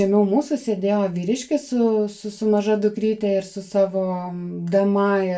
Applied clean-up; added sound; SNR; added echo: none; none; none; reverberation time 0.2 s.